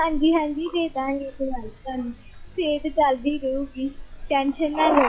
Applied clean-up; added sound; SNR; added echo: classical method log-MMSE.